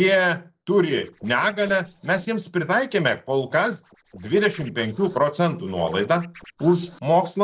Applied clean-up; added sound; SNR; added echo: neural separator model SepFormer DNS4.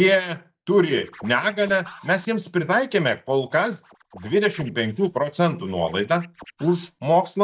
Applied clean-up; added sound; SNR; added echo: neural mask model DeepFilterNet 3.